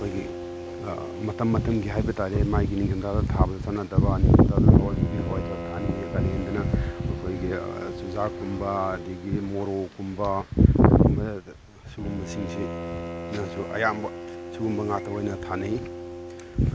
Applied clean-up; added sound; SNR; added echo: none; Bowed string instrument; 12 dB; none.